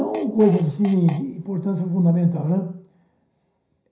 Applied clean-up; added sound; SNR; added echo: none; Fart; 18 dB; reverberation time 0.5 s.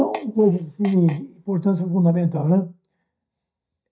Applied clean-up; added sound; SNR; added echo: neural mask model DeepFilterNet 3.